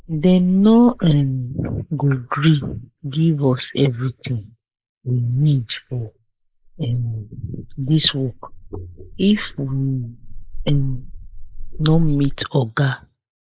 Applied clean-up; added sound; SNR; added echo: neural mask model Resemble Enhance denoiser.